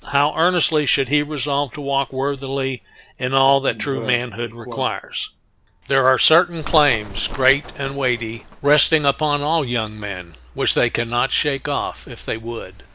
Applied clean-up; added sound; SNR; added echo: none; Bird; 17 dB; none.